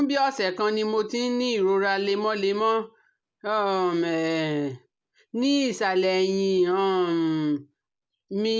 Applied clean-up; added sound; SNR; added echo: none; none; none; none.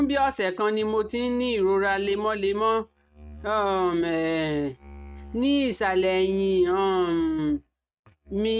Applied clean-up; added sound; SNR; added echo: neural mask model RNNoise.